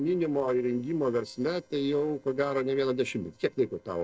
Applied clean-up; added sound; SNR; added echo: neural separator model SepFormer DNS4.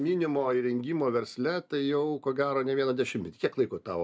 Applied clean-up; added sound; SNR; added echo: none; none; none; none.